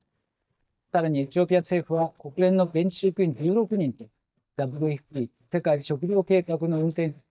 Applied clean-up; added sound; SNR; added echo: neural mask model DeepFilterNet 3.